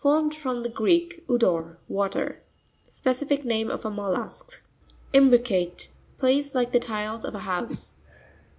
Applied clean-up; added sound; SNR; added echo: none; Whoosh, swoosh, swish; 11 dB; none.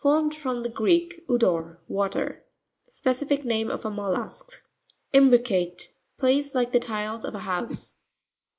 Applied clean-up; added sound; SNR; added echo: neural mask model Resemble Enhance denoiser.